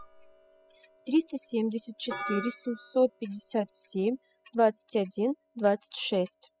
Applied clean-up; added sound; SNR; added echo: classical method spectral subtraction.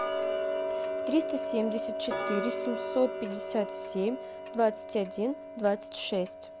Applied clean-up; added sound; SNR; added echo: none; Tick-tock; 2 dB; none.